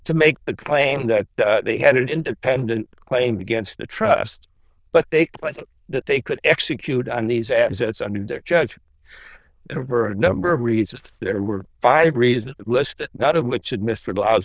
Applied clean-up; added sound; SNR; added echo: neural diffusion model UNIVERSE++.